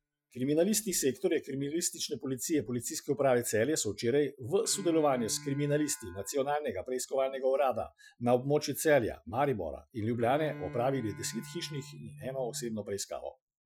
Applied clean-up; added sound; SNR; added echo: classical method Wiener filter.